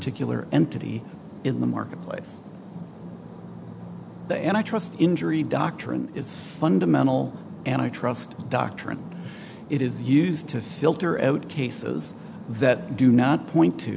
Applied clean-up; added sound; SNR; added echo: none; none; none; none.